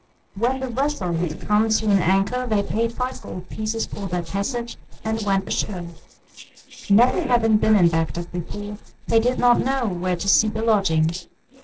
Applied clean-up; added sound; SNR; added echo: neural separator model SepFormer DNS4.